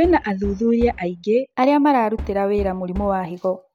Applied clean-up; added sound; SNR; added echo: none; Knock; 14 dB; none.